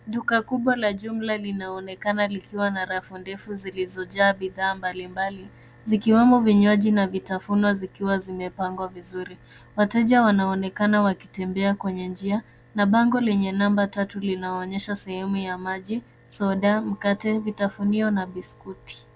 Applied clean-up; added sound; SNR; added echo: none; none; none; none.